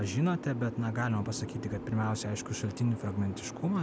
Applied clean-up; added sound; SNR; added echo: none; Boat, Water vehicle; 10 dB; none.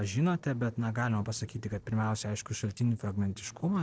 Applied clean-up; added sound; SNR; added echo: neural separator model SepFormer DNS4.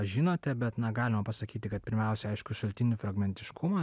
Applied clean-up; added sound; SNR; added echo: none; none; none; none.